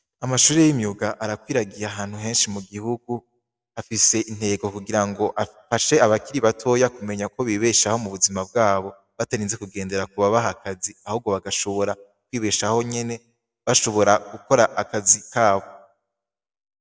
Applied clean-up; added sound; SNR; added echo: none; none; none; none.